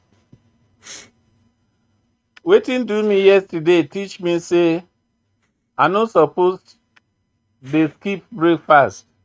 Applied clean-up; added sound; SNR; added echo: neural mask model RNNoise.